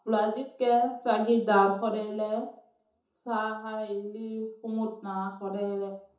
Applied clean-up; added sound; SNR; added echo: none; none; none; reverberation time 0.5 s.